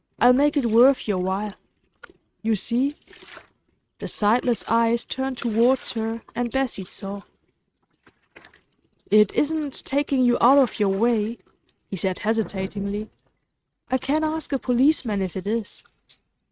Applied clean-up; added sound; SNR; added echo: neural mask model RNNoise.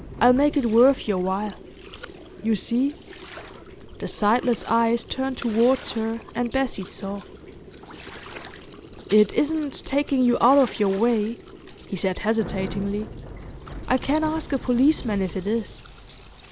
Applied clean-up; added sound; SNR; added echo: none; Bicycle + Gurgling; 15 dB; none.